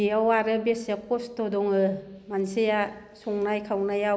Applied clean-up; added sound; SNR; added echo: none; none; none; none.